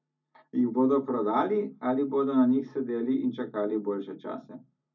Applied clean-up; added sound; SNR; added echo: none; none; none; reverberation time 0.4 s.